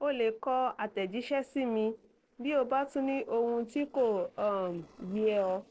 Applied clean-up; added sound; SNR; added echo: neural separator model SepFormer DNS4.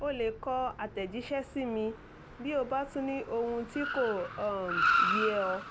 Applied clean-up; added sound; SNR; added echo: none; Car; 2 dB; none.